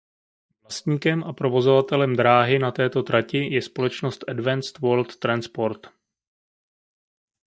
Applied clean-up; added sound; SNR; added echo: neural mask model DeepFilterNet 3.